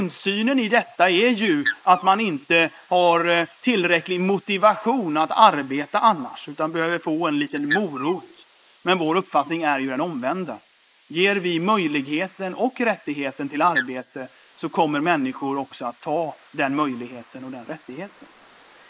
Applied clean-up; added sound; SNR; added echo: neural mask model Resemble Enhance denoiser.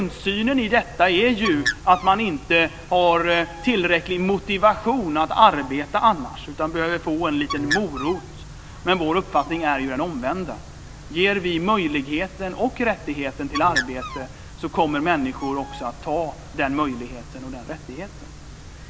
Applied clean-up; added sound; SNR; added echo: none; Bird; 13 dB; none.